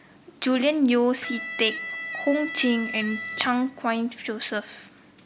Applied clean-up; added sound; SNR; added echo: none; Electric guitar; 9 dB; none.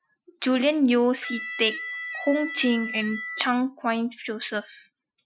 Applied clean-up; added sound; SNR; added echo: classical method Wiener filter.